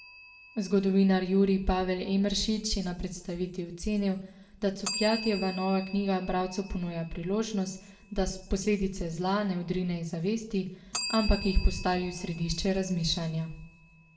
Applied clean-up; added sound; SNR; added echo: none; Bell; 15 dB; reverberation time 0.6 s.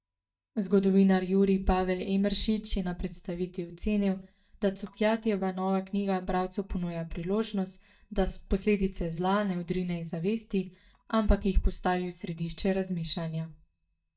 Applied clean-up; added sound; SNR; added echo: neural mask model DeepFilterNet 3.